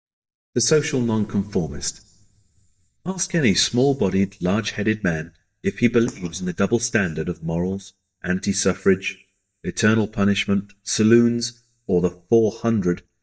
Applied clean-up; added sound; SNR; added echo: neural mask model DeepFilterNet 3.